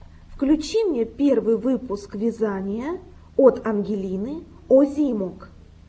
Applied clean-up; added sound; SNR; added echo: none; none; none; none.